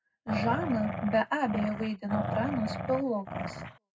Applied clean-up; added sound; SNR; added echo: none; Growling; 4 dB; reverberation time 0.3 s.